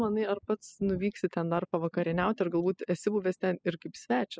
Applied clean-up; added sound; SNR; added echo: classical method spectral subtraction.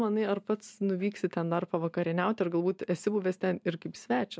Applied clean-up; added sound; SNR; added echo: none; none; none; none.